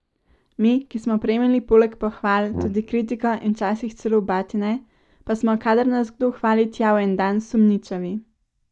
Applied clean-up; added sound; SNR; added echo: neural mask model DeepFilterNet 3.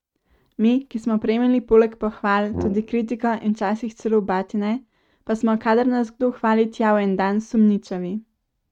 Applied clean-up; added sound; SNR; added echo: neural mask model RNNoise.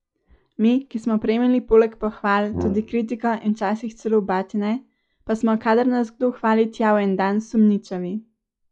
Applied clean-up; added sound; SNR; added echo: classical method log-MMSE.